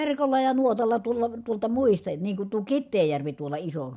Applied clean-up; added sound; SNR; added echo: none; none; none; none.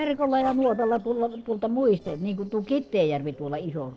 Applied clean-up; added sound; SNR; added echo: neural separator model SepFormer DNS4.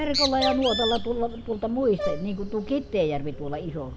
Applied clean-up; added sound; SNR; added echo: none; Brass instrument + Bird; 5 dB; none.